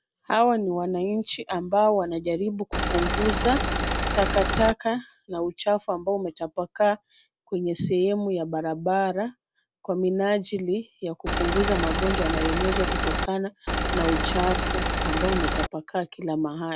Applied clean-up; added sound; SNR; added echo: none; Engine; -1 dB; none.